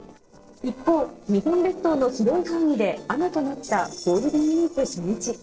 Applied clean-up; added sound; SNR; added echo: neural separator model SepFormer DNS4.